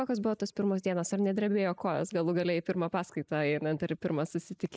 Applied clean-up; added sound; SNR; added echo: neural mask model Resemble Enhance denoiser.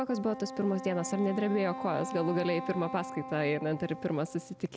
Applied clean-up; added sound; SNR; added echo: none; Wind instrument, woodwind instrument; 10 dB; none.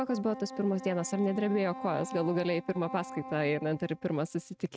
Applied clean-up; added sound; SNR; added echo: neural mask model RNNoise.